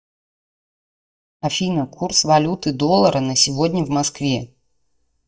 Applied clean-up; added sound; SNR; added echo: neural mask model DeepFilterNet 3.